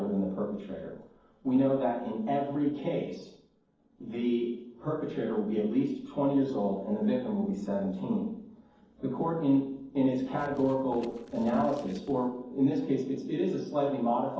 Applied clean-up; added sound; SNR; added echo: neural separator model SepFormer DNS4.